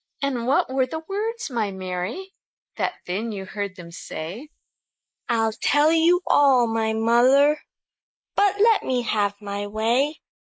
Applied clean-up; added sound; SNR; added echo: neural mask model Resemble Enhance denoiser.